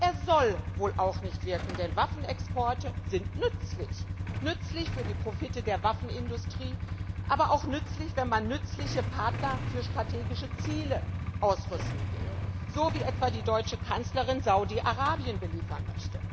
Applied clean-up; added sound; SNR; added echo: none; Idling / Engine starting / Motorcycle / Accelerating, revving, vroom; 2 dB; none.